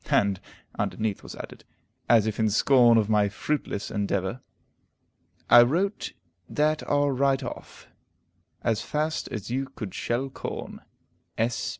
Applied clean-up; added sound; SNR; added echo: none; none; none; none.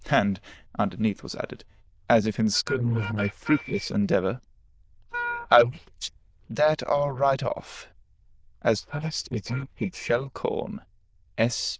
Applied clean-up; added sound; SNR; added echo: neural diffusion model UNIVERSE++.